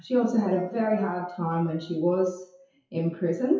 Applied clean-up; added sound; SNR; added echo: classical method WPE with log-MMSE.